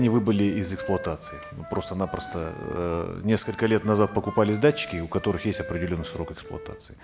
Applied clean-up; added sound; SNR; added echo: none; Wind instrument, woodwind instrument; 15 dB; none.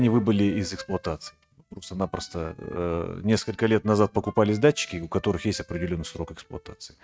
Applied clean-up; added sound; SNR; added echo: neural mask model RNNoise.